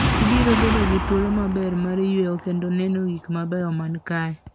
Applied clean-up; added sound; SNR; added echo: none; Boom; 4 dB; none.